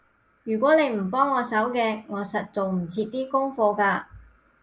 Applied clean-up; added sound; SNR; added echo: none; none; none; none.